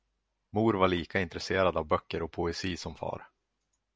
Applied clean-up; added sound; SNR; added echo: none; none; none; none.